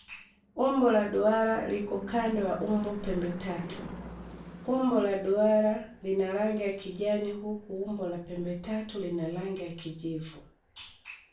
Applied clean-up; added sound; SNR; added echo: none; Car passing by / Engine / Truck; 16 dB; reverberation time 0.3 s.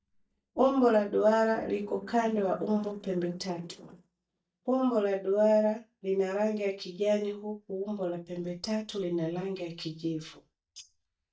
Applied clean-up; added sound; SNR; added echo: neural mask model DeepFilterNet 3.